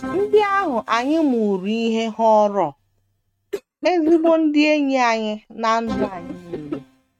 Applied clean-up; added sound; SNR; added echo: neural mask model RNNoise.